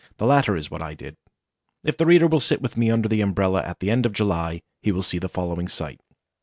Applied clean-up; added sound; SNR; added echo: none; none; none; none.